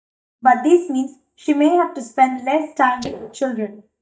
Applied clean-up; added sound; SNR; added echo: neural mask model DeepFilterNet 3.